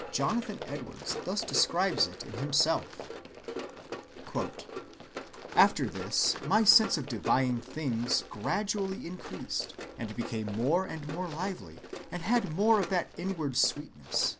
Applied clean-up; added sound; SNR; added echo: none; Run; 11 dB; none.